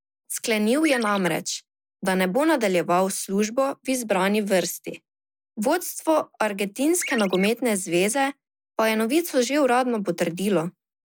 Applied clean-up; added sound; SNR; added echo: neural mask model Resemble Enhance denoiser.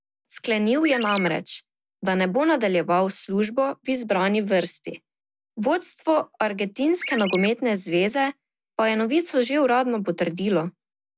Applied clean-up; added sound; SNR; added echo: none; Chirp, tweet; 7 dB; none.